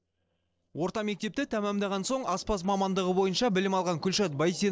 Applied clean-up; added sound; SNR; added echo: neural separator model SepFormer DNS4.